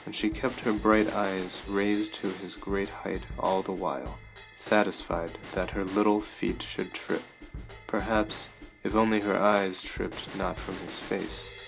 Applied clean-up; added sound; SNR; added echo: none; Bell / Drum / Drum kit; 13 dB; none.